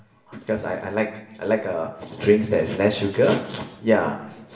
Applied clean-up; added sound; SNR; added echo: none; none; none; reverberation time 1.0 s.